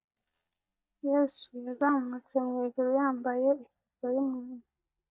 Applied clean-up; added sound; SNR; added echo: neural mask model DeepFilterNet 3.